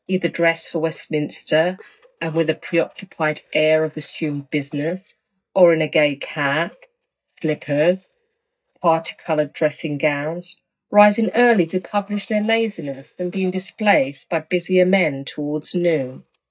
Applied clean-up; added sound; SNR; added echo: neural mask model DeepFilterNet 3.